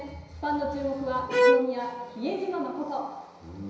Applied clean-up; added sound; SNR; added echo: none; Bowed string instrument; -4 dB; reverberation time 1.0 s.